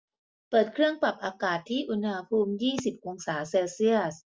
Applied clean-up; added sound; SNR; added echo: none; none; none; none.